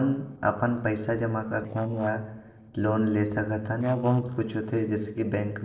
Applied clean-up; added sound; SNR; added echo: neural separator model SepFormer DNS4.